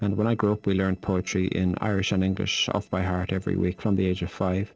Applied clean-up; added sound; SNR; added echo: neural separator model SepFormer DNS4.